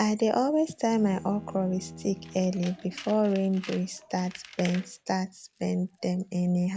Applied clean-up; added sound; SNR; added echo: none; Bowed string instrument + Tools; 19 dB; none.